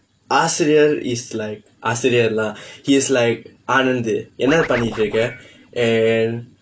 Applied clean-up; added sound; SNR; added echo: neural separator model SepFormer DNS4.